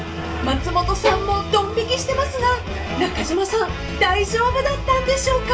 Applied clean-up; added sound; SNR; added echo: none; Bowed string instrument; 9 dB; reverberation time 0.3 s.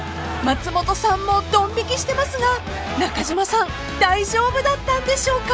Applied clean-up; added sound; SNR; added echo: none; none; none; none.